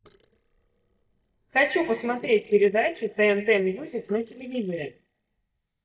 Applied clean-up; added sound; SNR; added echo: neural mask model DeepFilterNet 3.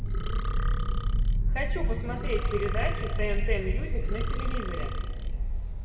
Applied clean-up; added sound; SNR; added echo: none; Burping, eructation; 17 dB; reverberation time 2.0 s.